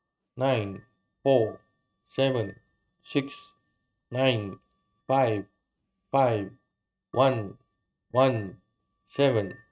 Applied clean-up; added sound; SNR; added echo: neural mask model RNNoise.